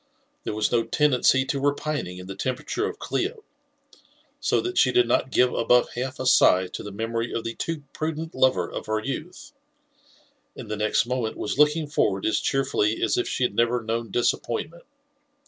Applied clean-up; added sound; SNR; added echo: none; none; none; none.